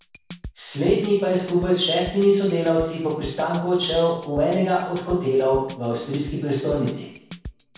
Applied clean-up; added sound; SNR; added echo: none; Drum kit; 17 dB; reverberation time 0.7 s.